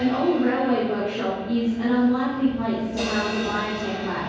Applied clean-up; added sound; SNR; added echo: none; Crash cymbal; 12 dB; reverberation time 1.3 s.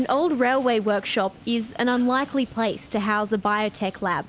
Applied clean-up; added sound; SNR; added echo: none; none; none; none.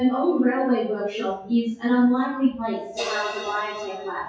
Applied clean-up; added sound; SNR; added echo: classical method WPE with log-MMSE.